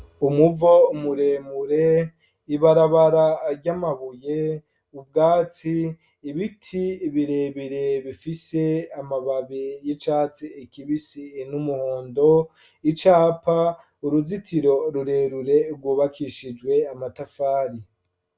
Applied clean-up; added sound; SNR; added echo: none; none; none; none.